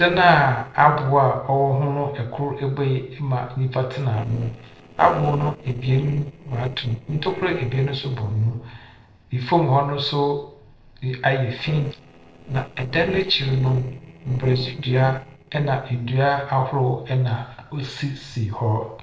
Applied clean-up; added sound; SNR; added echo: neural separator model SepFormer DNS4.